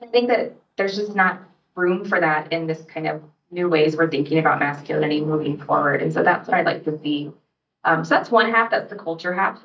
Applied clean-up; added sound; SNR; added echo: neural mask model DeepFilterNet 3.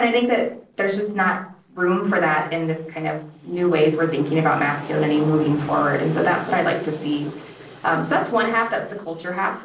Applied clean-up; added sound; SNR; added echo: neural separator model SepFormer DNS4.